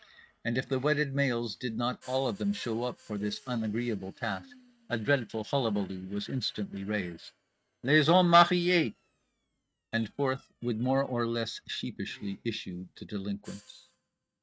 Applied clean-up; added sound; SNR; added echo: neural mask model RNNoise.